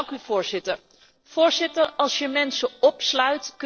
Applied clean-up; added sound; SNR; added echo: neural separator model SepFormer DNS4.